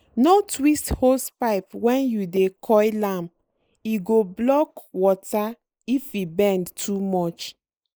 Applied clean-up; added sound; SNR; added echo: neural mask model Resemble Enhance denoiser.